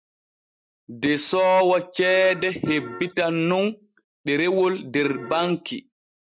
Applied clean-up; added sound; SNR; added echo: neural mask model RNNoise.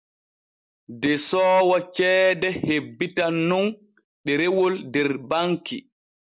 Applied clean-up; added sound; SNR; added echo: none; none; none; none.